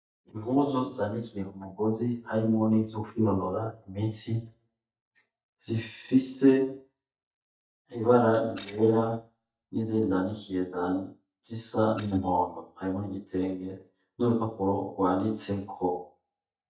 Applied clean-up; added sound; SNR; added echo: neural mask model DeepFilterNet 3.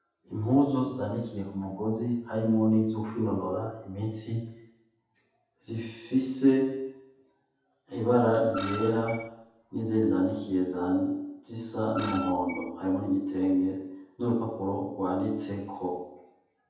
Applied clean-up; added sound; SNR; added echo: none; Screech; 11 dB; reverberation time 0.8 s.